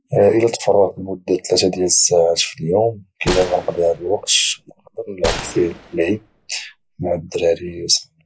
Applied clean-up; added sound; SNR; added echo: none; Gunshot, gunfire; 12 dB; none.